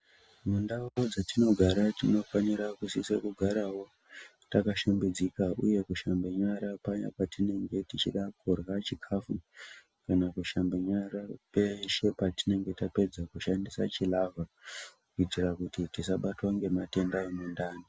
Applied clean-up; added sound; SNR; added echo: none; none; none; none.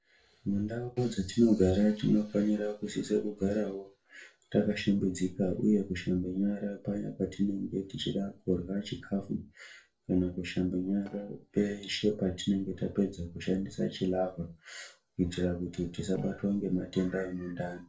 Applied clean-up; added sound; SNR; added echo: neural separator model SepFormer DNS4.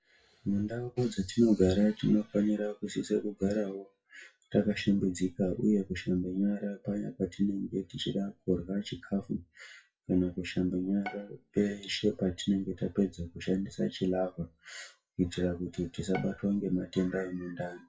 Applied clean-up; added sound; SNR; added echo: classical method WPE with log-MMSE.